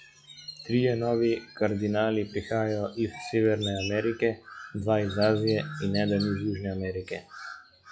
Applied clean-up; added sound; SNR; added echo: classical method log-MMSE.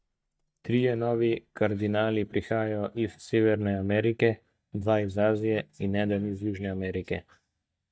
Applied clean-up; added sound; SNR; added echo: neural mask model DeepFilterNet 3.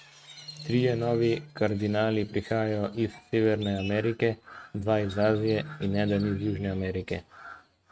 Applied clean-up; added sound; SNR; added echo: neural mask model RNNoise.